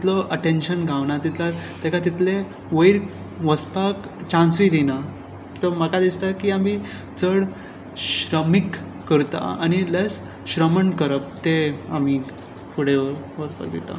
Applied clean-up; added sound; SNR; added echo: none; none; none; none.